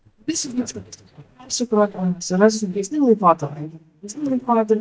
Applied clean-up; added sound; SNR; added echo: neural mask model DeepFilterNet 3.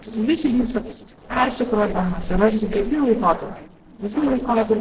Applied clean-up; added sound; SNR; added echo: neural separator model SepFormer DNS4.